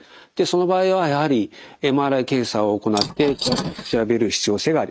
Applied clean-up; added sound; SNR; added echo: neural mask model RNNoise.